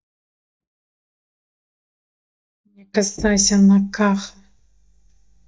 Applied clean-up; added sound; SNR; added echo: neural mask model DeepFilterNet 3.